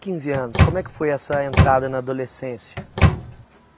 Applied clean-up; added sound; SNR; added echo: none; Microwave oven; -4 dB; none.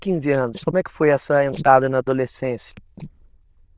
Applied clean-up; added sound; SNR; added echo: neural diffusion model UNIVERSE++.